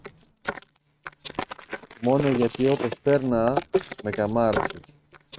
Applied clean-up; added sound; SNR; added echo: neural mask model RNNoise.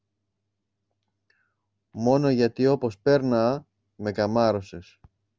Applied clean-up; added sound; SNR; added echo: none; none; none; none.